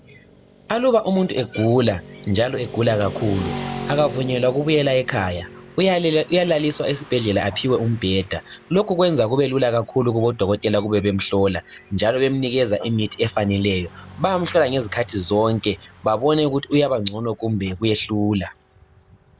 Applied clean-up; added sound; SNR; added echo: none; Motorcycle / Traffic noise, roadway noise; 17 dB; none.